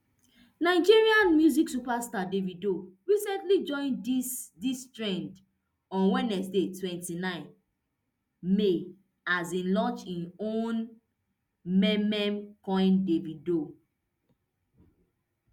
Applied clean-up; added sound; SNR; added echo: none; none; none; none.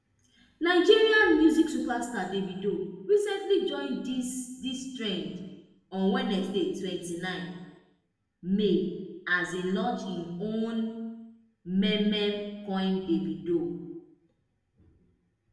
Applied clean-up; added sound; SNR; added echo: none; none; none; reverberation time 0.9 s.